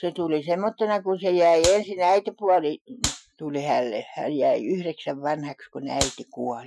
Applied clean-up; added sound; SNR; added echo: classical method Wiener filter.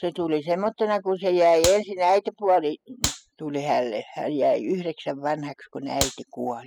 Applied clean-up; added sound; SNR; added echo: classical method spectral subtraction.